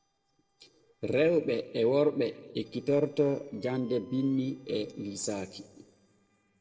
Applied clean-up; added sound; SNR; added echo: neural separator model SepFormer DNS4.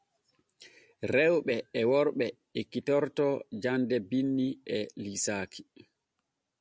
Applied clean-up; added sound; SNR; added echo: none; none; none; none.